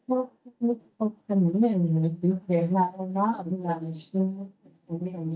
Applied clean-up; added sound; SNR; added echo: neural mask model DeepFilterNet 3.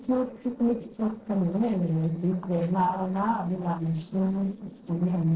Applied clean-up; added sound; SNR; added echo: neural separator model SepFormer DNS4.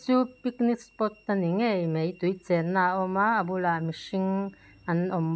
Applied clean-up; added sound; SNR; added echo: none; none; none; none.